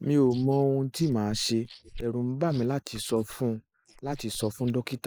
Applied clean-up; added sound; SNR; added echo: neural mask model Resemble Enhance denoiser.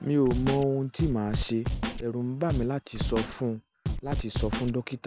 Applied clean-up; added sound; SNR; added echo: none; Scratching (performance technique); 4 dB; none.